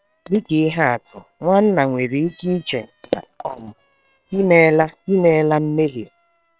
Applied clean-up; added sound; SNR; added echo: neural separator model SepFormer WHAM!.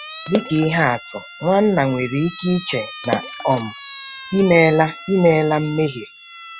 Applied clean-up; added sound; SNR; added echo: classical method spectral subtraction.